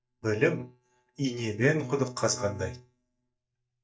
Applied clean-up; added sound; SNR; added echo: neural mask model DeepFilterNet 3.